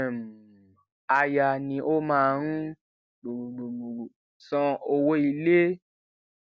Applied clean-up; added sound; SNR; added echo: none; none; none; none.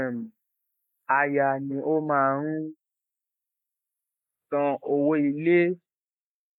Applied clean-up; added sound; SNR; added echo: neural mask model Resemble Enhance denoiser.